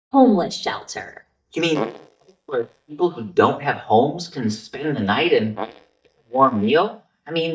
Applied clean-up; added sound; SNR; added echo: neural mask model DeepFilterNet 3.